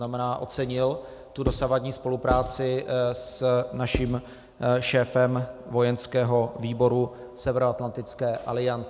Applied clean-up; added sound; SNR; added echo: none; Writing; 7 dB; none.